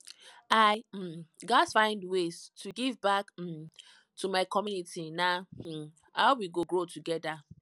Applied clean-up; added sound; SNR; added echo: none; none; none; none.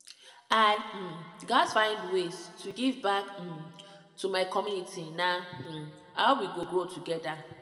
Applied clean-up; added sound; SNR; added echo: none; none; none; reverberation time 1.9 s.